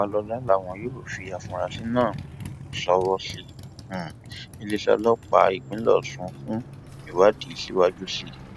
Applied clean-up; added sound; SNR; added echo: none; Motorcycle; 15 dB; none.